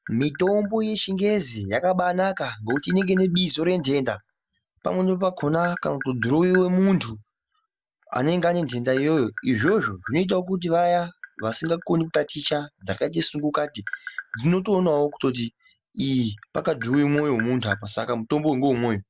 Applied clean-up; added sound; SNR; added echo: none; Tap; 17 dB; none.